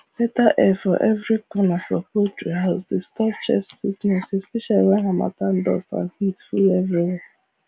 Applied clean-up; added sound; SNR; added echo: none; none; none; none.